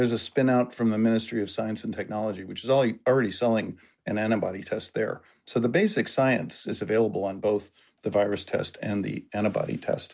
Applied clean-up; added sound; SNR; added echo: none; none; none; none.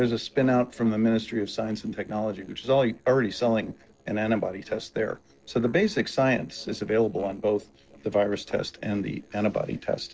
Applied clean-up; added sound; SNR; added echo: neural separator model SepFormer DNS4.